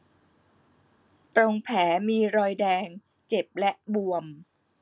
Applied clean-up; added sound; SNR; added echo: none; none; none; none.